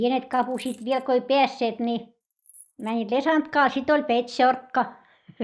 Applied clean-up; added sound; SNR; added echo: neural mask model Resemble Enhance denoiser.